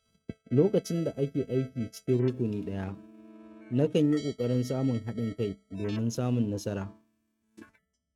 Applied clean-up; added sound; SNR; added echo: neural mask model RNNoise.